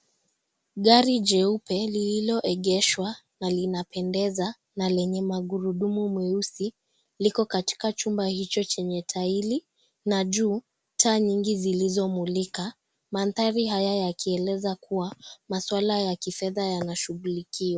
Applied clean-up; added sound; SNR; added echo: none; none; none; none.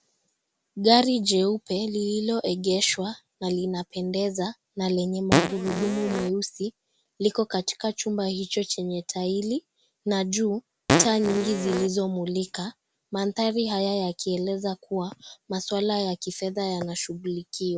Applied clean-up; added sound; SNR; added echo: none; Fart; -1 dB; none.